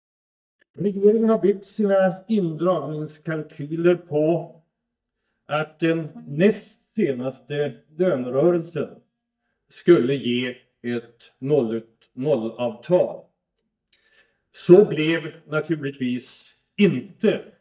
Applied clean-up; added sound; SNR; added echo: neural mask model DeepFilterNet 3.